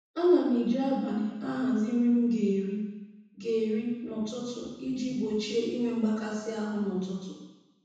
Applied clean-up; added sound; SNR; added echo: none; none; none; reverberation time 1.1 s.